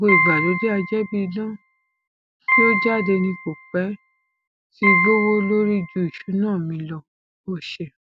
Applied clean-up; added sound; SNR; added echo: none; Piano; 1 dB; none.